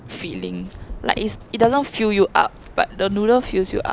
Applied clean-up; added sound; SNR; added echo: none; Waves, surf; 16 dB; none.